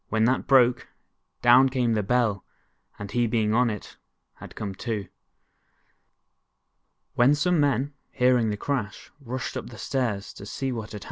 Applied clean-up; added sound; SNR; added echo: none; none; none; none.